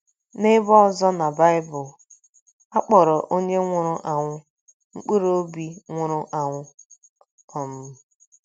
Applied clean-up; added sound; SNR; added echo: none; none; none; none.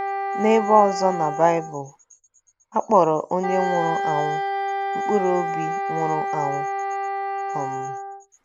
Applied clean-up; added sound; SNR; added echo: none; Wind instrument, woodwind instrument; 3 dB; none.